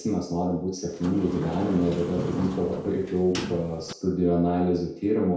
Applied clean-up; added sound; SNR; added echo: none; Sliding door; 9 dB; reverberation time 0.6 s.